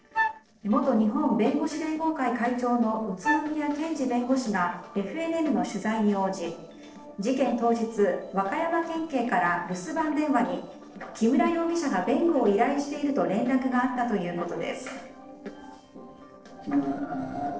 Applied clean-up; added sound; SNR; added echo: neural separator model SepFormer DNS4.